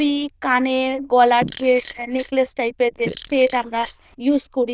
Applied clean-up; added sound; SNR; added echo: neural diffusion model UNIVERSE++.